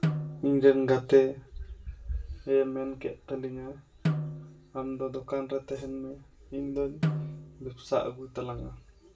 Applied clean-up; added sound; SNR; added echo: none; Snare drum; 6 dB; reverberation time 0.2 s.